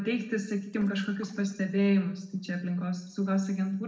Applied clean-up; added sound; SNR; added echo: neural separator model SepFormer DNS4.